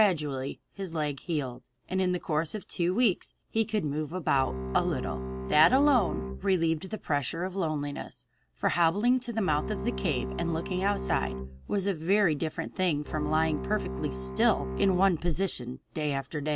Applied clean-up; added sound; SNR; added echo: none; Bowed string instrument; 7 dB; none.